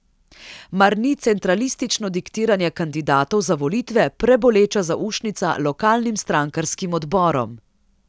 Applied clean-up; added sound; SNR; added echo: none; none; none; none.